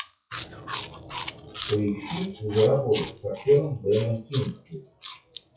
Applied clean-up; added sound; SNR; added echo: classical method WPE with log-MMSE.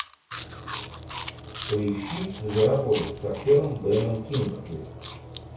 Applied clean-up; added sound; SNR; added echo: none; Chewing, mastication; 14 dB; reverberation time 0.6 s.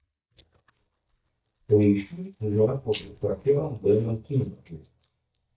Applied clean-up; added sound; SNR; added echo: neural mask model DeepFilterNet 3.